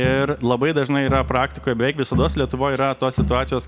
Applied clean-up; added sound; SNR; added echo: none; Crowd; 7 dB; none.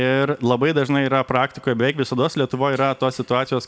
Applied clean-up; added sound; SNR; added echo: none; none; none; none.